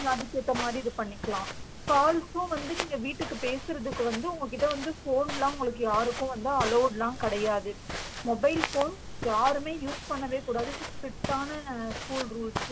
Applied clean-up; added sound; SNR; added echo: none; Walk, footsteps; 8 dB; none.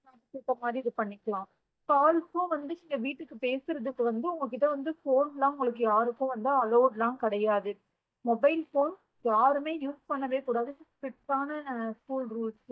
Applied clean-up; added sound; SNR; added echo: neural mask model DeepFilterNet 3.